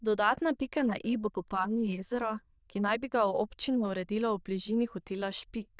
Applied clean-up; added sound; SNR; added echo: neural diffusion model UNIVERSE++.